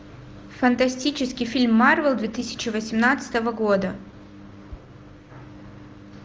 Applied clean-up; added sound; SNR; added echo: none; none; none; none.